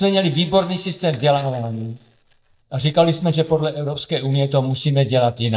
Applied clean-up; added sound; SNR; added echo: neural mask model DeepFilterNet 3.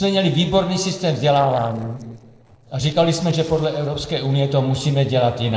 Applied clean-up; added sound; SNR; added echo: neural separator model SepFormer DNS4.